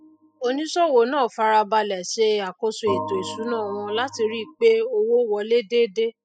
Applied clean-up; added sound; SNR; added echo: classical method spectral subtraction.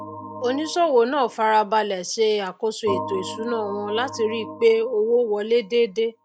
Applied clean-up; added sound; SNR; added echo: none; Organ; 14 dB; none.